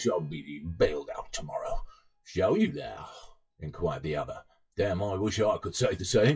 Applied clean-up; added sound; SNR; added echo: classical method WPE with log-MMSE.